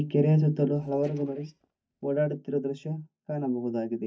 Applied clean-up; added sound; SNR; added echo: neural mask model DeepFilterNet 3.